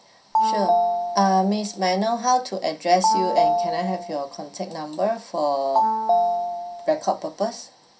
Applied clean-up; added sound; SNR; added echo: none; Telephone; 0 dB; reverberation time 0.3 s.